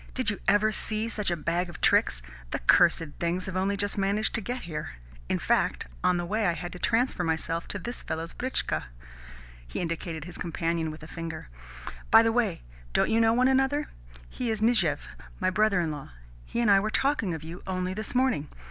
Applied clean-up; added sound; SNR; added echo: none; none; none; none.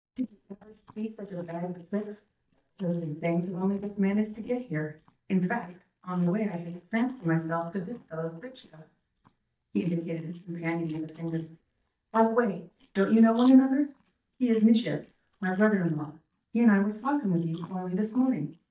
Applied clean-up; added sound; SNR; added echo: neural mask model DeepFilterNet 3.